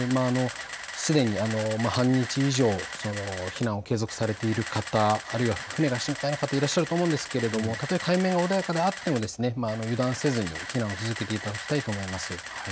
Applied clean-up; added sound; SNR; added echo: none; Camera; 11 dB; none.